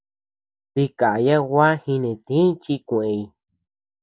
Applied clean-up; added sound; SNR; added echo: none; none; none; none.